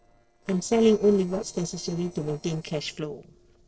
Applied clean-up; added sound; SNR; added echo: neural separator model SepFormer DNS4.